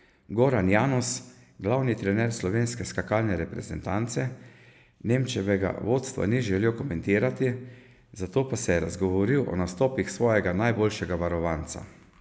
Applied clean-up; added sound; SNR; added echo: none; none; none; none.